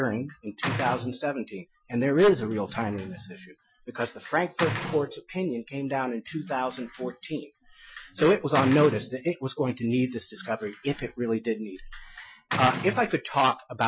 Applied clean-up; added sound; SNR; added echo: classical method Wiener filter.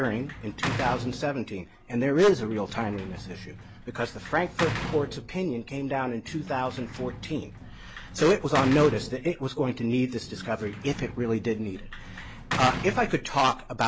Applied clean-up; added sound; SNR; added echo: none; Sliding door / Slam; 10 dB; none.